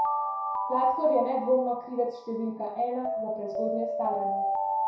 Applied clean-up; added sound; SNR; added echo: none; Alarm; 2 dB; reverberation time 0.6 s.